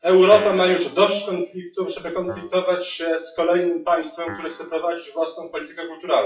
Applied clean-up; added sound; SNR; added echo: classical method WPE with log-MMSE.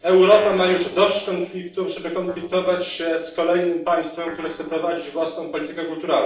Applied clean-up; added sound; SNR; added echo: neural separator model SepFormer DNS4.